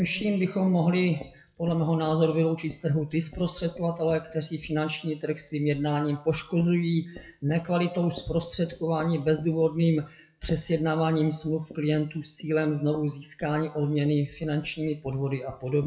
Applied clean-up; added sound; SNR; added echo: classical method WPE with log-MMSE.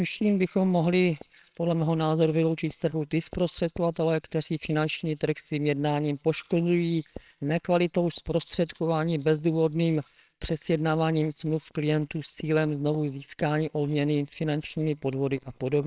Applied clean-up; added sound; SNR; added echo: neural separator model SepFormer WHAMR!.